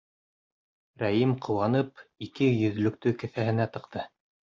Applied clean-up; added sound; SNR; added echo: none; none; none; none.